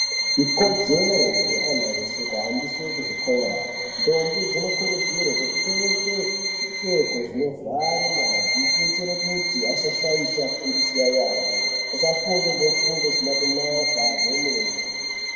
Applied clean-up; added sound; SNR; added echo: none; Bowed string instrument; -2 dB; reverberation time 2.2 s.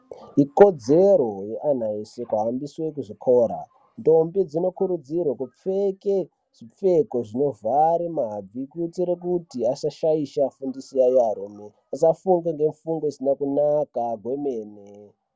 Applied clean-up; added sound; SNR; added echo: none; none; none; none.